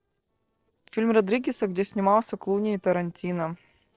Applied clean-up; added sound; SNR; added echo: neural separator model SepFormer DNS4.